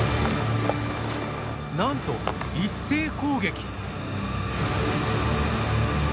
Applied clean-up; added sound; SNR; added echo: none; none; none; none.